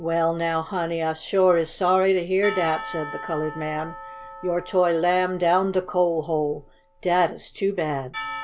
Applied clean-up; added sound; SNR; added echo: none; Percussion; 15 dB; none.